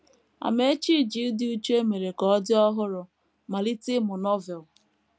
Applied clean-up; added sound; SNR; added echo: none; none; none; none.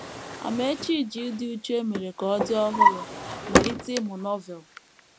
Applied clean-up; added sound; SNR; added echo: none; Drawer open or close; -1 dB; none.